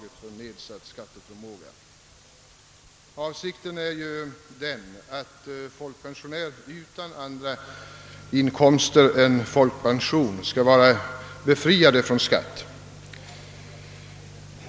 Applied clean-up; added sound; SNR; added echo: none; none; none; none.